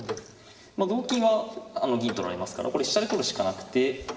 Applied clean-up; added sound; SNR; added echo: none; Clock; 16 dB; reverberation time 2.6 s.